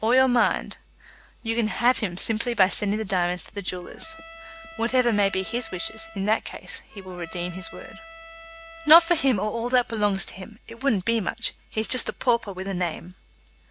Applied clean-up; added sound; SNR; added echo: none; Trumpet; 18 dB; none.